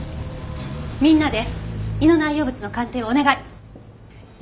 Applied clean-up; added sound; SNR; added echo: none; none; none; none.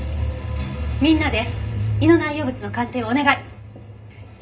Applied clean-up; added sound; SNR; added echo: none; none; none; reverberation time 0.2 s.